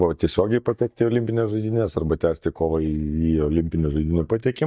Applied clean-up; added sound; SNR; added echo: neural mask model DeepFilterNet 3.